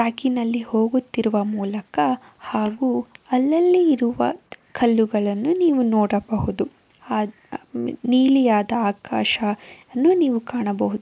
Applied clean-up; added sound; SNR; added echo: neural mask model Resemble Enhance denoiser.